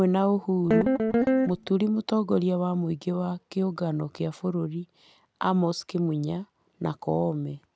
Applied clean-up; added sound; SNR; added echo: none; Guitar; -3 dB; none.